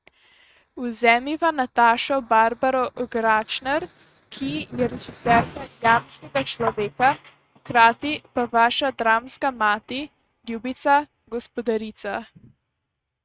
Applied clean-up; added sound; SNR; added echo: neural mask model RNNoise.